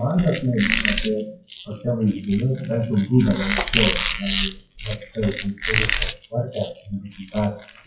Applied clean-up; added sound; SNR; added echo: classical method WPE with log-MMSE.